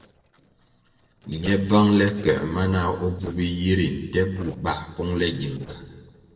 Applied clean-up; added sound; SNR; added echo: neural separator model SepFormer DNS4.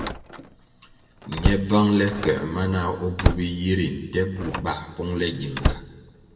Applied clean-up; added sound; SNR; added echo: none; Slam; 4 dB; reverberation time 1.6 s.